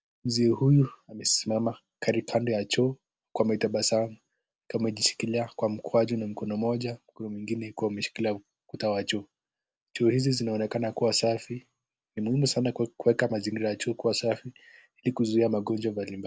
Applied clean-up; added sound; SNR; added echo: none; none; none; none.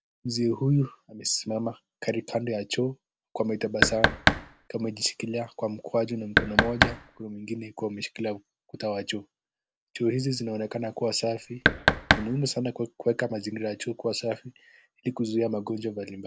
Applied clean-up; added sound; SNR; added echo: none; Knock; -5 dB; none.